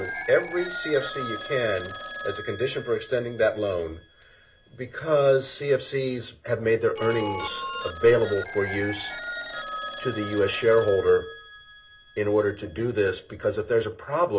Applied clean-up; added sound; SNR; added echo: none; Telephone; 12 dB; reverberation time 0.2 s.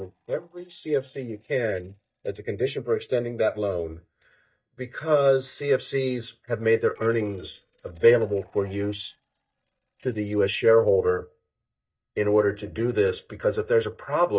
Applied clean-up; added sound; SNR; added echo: neural mask model DeepFilterNet 3.